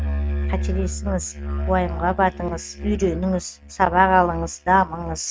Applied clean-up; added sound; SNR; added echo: neural mask model RNNoise.